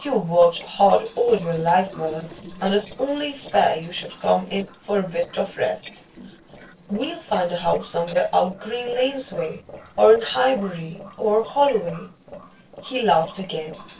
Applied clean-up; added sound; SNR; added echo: neural separator model SepFormer DNS4.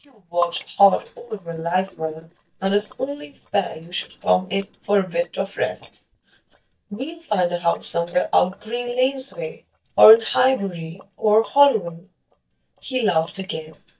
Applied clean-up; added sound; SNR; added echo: neural mask model DeepFilterNet 3.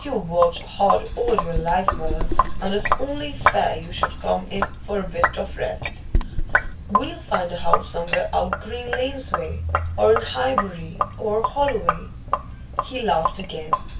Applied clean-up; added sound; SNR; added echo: none; Sink (filling or washing); 0 dB; reverberation time 0.2 s.